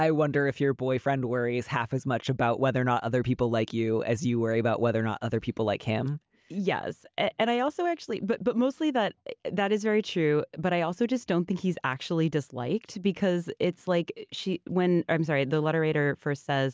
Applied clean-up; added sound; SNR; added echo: none; none; none; none.